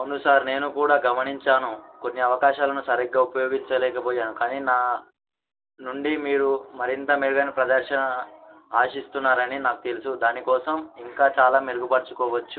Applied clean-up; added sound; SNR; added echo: none; none; none; none.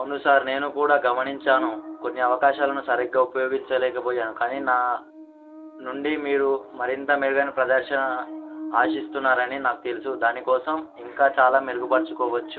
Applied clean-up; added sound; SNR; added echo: none; Buzz; 15 dB; none.